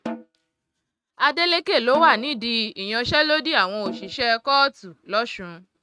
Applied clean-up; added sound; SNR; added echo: neural mask model RNNoise.